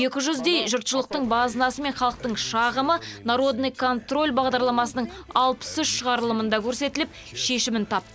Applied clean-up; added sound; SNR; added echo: none; none; none; none.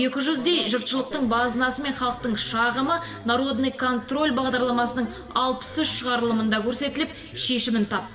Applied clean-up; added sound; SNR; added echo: none; none; none; reverberation time 1.5 s.